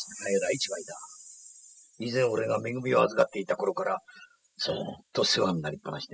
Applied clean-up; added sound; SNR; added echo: classical method spectral subtraction.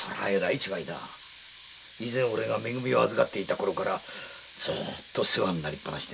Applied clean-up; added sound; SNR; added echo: none; Hiss; 10 dB; none.